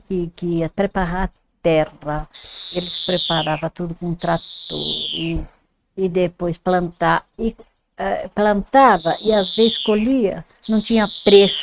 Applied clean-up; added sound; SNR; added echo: neural mask model RNNoise.